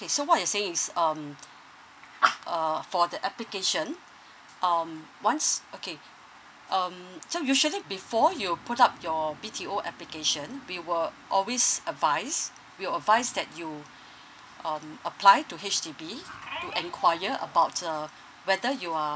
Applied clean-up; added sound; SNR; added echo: none; none; none; none.